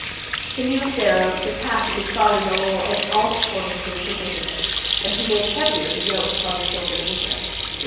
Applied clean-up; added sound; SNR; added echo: none; Sink (filling or washing) / Hands; 2 dB; reverberation time 1.2 s.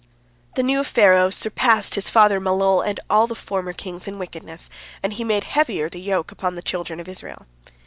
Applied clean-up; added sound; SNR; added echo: none; none; none; none.